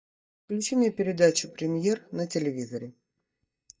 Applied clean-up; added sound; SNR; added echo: neural mask model DeepFilterNet 3.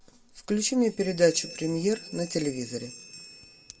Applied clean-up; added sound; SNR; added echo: none; Bell; 17 dB; reverberation time 0.2 s.